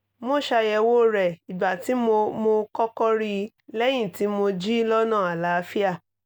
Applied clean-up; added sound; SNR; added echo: none; none; none; none.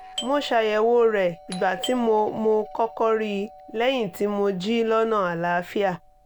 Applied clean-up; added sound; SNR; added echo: none; Doorbell; 17 dB; none.